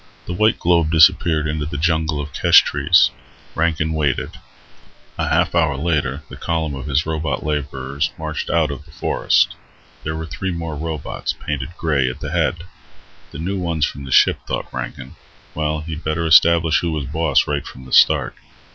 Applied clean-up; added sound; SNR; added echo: none; none; none; none.